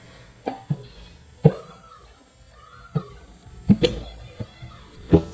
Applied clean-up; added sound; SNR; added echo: neural mask model DeepFilterNet 3.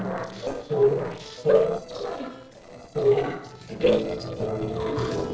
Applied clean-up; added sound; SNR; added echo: neural separator model SepFormer DNS4.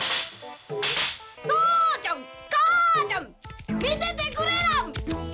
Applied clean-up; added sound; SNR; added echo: none; none; none; none.